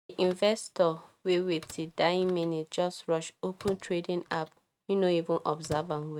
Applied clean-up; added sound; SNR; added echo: neural mask model RNNoise.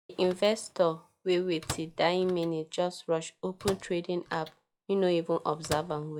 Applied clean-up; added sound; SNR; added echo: classical method log-MMSE.